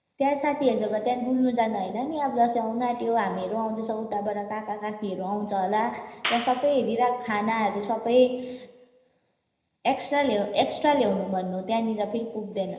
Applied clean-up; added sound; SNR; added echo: none; Clapping; 6 dB; reverberation time 0.9 s.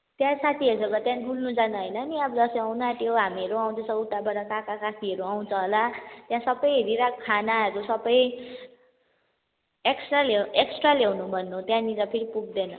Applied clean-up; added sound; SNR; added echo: none; none; none; none.